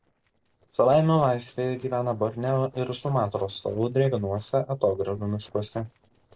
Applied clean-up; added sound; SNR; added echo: neural separator model SepFormer DNS4.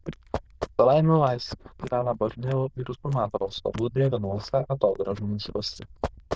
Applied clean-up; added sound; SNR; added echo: neural diffusion model UNIVERSE++.